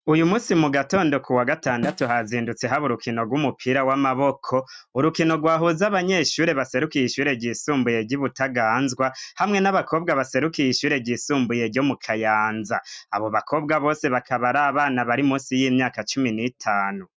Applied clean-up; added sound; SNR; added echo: neural mask model RNNoise.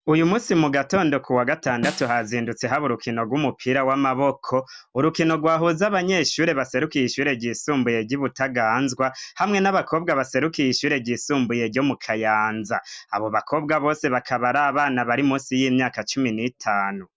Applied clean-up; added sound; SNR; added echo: none; Snare drum; 14 dB; none.